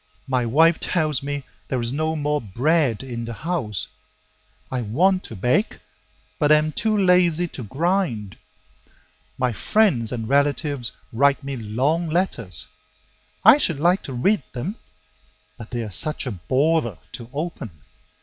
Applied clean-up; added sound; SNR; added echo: none; none; none; none.